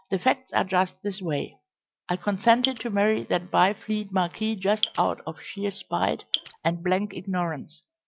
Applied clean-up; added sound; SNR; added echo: none; Drip; 5 dB; none.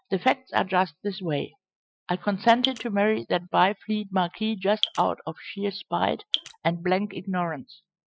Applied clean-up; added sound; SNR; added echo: classical method spectral subtraction.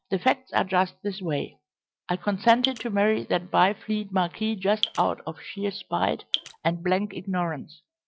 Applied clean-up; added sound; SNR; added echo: neural separator model SepFormer DNS4.